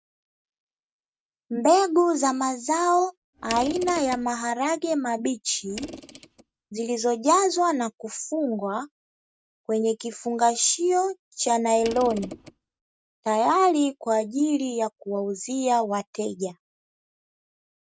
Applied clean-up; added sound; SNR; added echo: neural mask model RNNoise.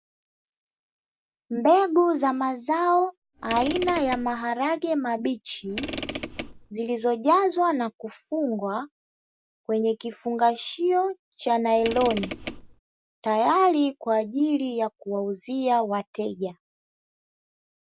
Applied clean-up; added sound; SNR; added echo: none; Mechanisms / Car; 7 dB; none.